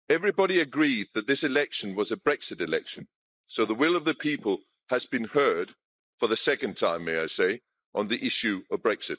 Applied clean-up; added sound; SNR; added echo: neural mask model Resemble Enhance denoiser.